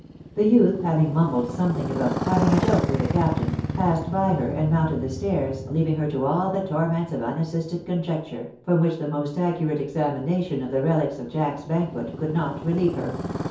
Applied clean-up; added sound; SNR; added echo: none; Motorcycle; 7 dB; reverberation time 0.6 s.